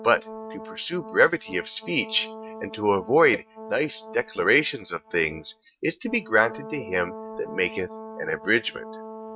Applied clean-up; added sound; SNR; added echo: neural mask model RNNoise.